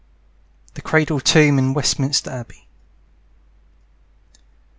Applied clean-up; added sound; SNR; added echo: none; none; none; none.